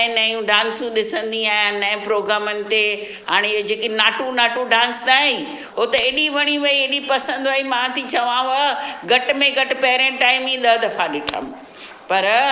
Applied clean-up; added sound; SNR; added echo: neural separator model SepFormer DNS4.